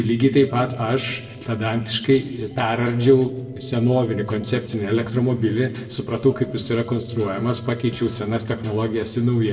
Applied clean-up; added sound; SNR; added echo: neural separator model SepFormer DNS4.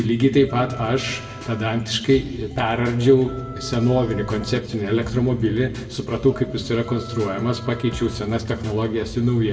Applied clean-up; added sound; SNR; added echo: none; Wind instrument, woodwind instrument; 20 dB; reverberation time 1.4 s.